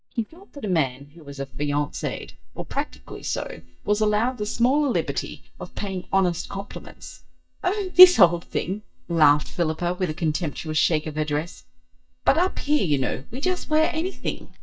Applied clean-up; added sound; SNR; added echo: neural mask model DeepFilterNet 3.